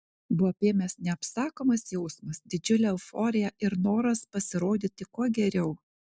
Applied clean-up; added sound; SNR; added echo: none; none; none; none.